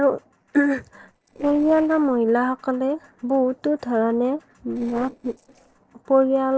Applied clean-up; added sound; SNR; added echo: neural separator model SepFormer DNS4.